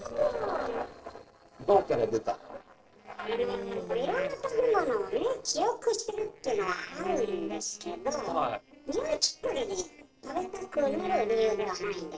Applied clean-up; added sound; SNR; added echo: neural separator model SepFormer DNS4.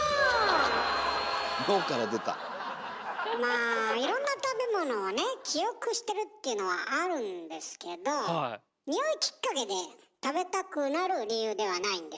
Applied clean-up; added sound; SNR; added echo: none; none; none; none.